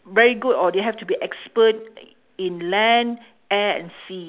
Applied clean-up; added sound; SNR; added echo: none; none; none; none.